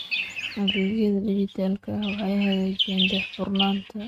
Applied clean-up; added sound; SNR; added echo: neural mask model RNNoise.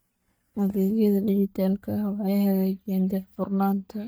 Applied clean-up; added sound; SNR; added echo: neural mask model DeepFilterNet 3.